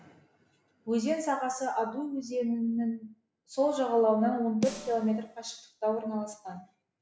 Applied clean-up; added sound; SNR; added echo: none; Snare drum; 12 dB; none.